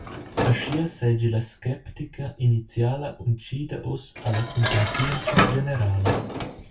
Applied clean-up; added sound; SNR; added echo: none; Dishes, pots, and pans; 4 dB; reverberation time 0.1 s.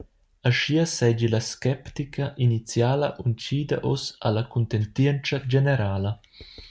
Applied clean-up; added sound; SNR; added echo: none; none; none; none.